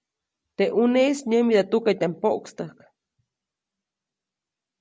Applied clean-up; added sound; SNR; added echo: none; none; none; none.